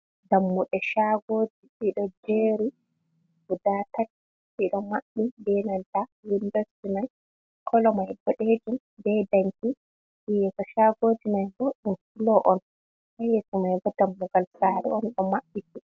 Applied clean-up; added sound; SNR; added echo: none; Brass instrument; 18 dB; none.